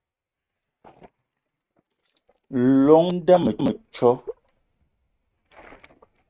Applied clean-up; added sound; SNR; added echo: neural mask model RNNoise.